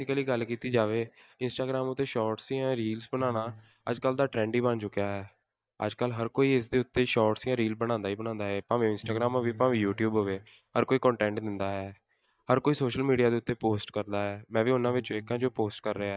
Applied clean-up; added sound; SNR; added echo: neural mask model DeepFilterNet 3.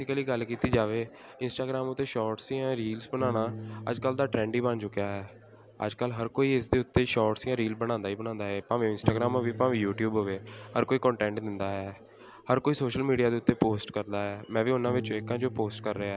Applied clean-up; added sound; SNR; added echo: none; Piano; 16 dB; none.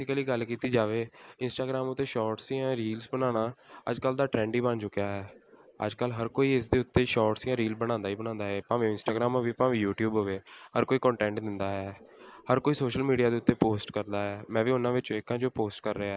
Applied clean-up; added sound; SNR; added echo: neural mask model Resemble Enhance denoiser.